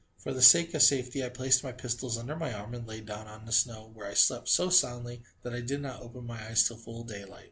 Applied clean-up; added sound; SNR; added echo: none; none; none; none.